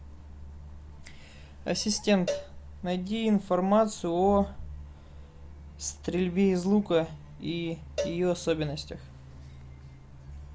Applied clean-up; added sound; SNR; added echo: none; Cowbell; 11 dB; none.